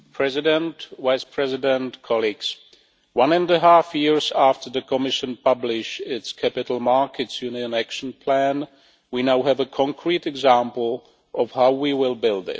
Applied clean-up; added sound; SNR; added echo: none; none; none; none.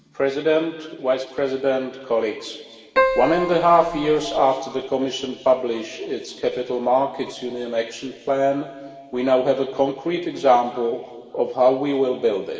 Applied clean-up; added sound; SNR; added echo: none; Keyboard (musical); 2 dB; reverberation time 2.2 s.